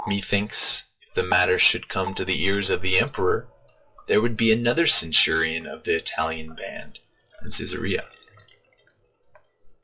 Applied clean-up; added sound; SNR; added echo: classical method WPE with log-MMSE.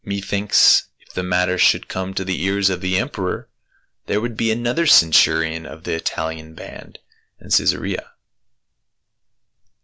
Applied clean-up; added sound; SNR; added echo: none; none; none; none.